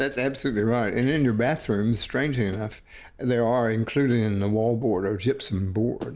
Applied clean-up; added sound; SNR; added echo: none; none; none; none.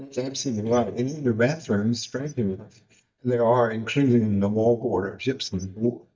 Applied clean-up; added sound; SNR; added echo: neural mask model DeepFilterNet 3.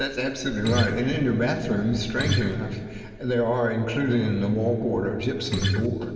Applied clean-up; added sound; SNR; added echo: none; Acoustic guitar; 1 dB; reverberation time 2.7 s.